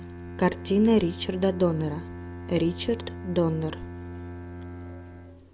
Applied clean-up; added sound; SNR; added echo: none; Bowed string instrument; 11 dB; none.